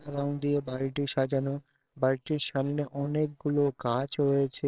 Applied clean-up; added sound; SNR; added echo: neural separator model SepFormer WHAMR!.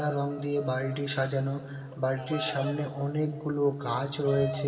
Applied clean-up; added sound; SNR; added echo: none; Bird vocalization, bird call, bird song; 12 dB; reverberation time 1.7 s.